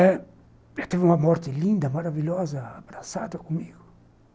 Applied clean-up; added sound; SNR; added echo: none; none; none; none.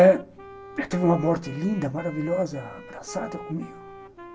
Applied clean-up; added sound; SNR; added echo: none; Wind instrument, woodwind instrument; 17 dB; reverberation time 0.1 s.